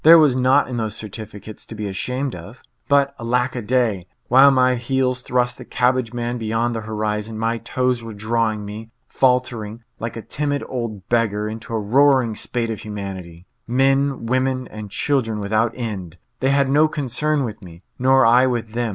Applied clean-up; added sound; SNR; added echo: none; none; none; none.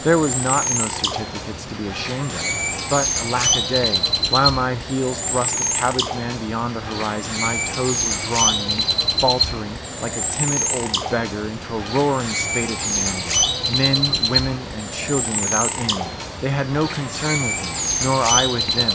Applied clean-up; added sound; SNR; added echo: none; Bird; -1 dB; none.